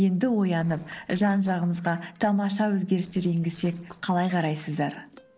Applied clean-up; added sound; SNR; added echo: neural separator model SepFormer DNS4.